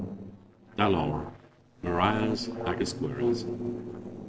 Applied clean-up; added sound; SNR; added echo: neural separator model SepFormer DNS4.